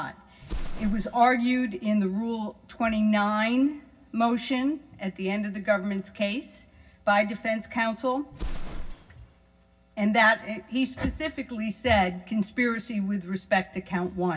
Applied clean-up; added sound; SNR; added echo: none; Explosion; 14 dB; reverberation time 0.4 s.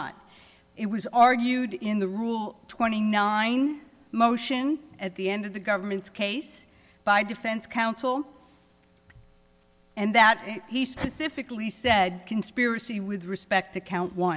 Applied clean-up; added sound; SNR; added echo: none; none; none; none.